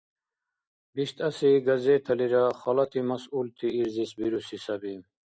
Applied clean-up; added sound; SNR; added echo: none; none; none; none.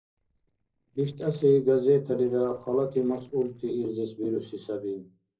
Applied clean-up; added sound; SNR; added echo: neural separator model SepFormer DNS4.